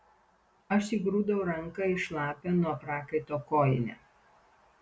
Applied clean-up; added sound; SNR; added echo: none; none; none; none.